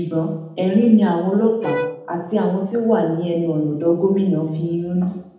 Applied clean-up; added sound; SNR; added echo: none; Bowed string instrument; 13 dB; reverberation time 0.8 s.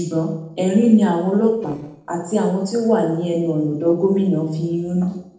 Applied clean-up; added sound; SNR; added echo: neural separator model SepFormer DNS4.